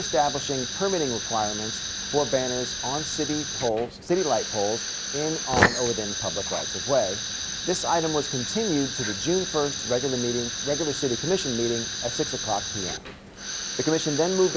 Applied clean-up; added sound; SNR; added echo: none; Fire; 3 dB; none.